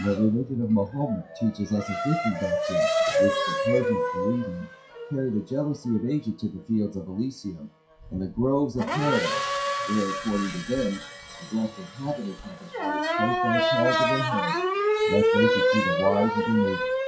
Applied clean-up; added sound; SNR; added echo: classical method WPE with log-MMSE.